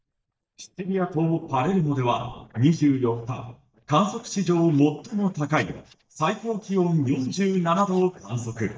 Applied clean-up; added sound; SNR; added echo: neural mask model DeepFilterNet 3.